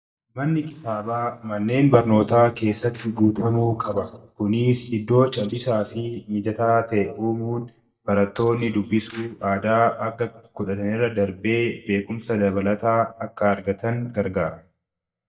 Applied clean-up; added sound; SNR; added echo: neural mask model DeepFilterNet 3.